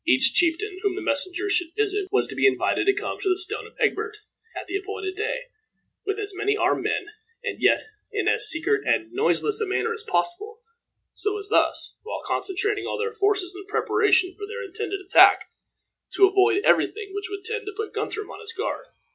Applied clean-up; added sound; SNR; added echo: none; none; none; none.